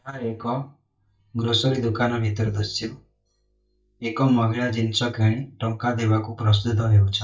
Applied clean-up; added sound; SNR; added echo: neural mask model DeepFilterNet 3.